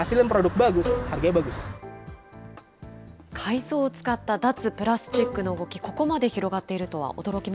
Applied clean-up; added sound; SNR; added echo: none; Bowed string instrument; 6 dB; none.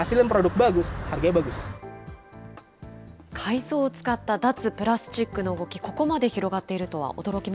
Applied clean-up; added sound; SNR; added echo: none; none; none; none.